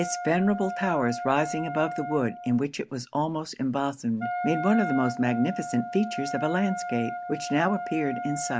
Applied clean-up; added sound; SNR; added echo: none; Wind instrument, woodwind instrument; 7 dB; none.